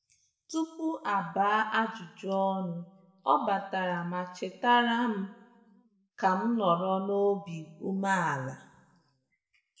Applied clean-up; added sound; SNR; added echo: none; none; none; reverberation time 0.8 s.